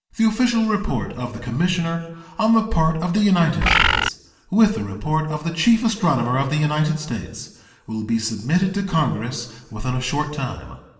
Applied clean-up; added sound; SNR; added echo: none; Bird; -5 dB; reverberation time 0.9 s.